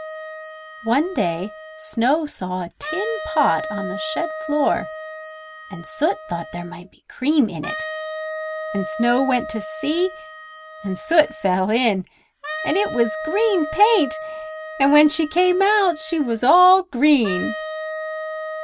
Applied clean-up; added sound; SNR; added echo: none; Wind instrument, woodwind instrument; 10 dB; none.